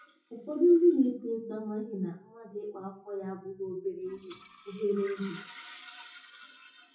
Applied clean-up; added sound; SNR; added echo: classical method WPE with log-MMSE.